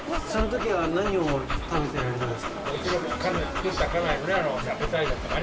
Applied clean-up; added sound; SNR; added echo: none; Dog; 6 dB; none.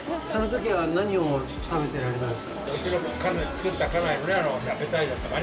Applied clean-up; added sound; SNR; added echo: none; none; none; none.